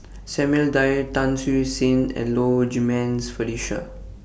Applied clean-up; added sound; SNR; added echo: none; none; none; none.